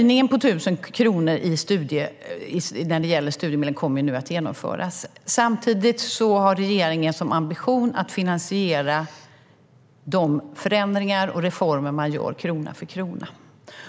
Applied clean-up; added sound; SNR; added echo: none; none; none; none.